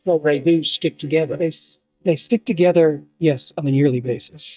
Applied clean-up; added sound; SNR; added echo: neural mask model DeepFilterNet 3.